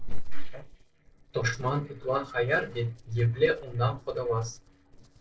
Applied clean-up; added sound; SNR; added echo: neural separator model SepFormer DNS4.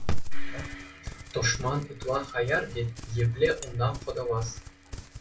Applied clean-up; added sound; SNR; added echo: none; Livestock, farm animals, working animals; 16 dB; reverberation time 0.2 s.